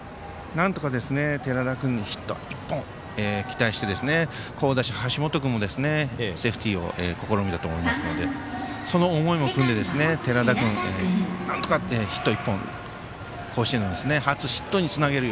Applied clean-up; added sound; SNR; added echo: none; none; none; none.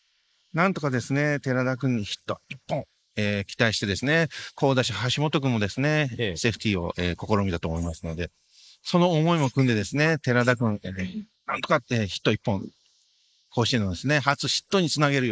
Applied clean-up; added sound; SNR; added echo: neural mask model Resemble Enhance denoiser.